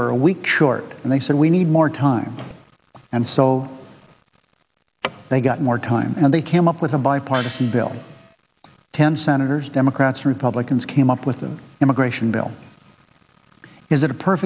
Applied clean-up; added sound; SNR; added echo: none; Gong; 15 dB; none.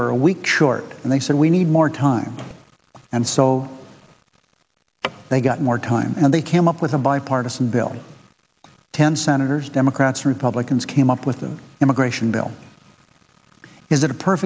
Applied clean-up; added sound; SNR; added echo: none; none; none; none.